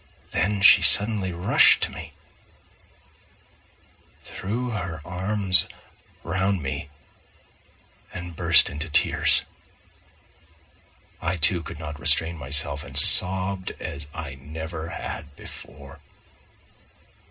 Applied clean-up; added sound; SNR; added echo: none; none; none; reverberation time 0.2 s.